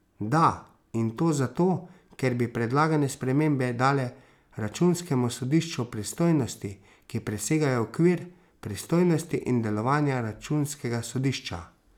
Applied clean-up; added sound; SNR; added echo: none; none; none; none.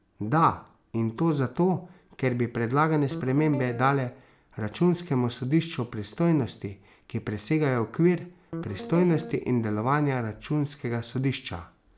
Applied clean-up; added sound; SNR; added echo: none; Guitar; 11 dB; none.